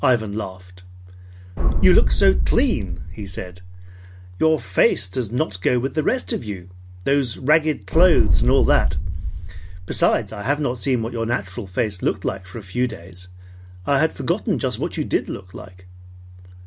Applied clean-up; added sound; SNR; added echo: none; Boom; -4 dB; none.